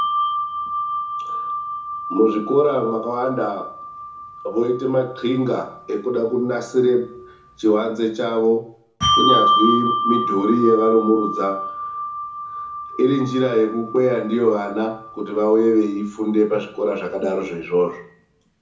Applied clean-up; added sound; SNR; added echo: none; Bell; 5 dB; reverberation time 0.6 s.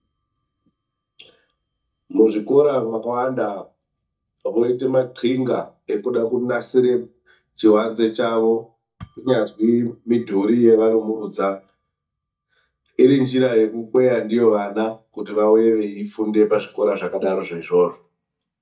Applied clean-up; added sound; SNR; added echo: neural mask model DeepFilterNet 3.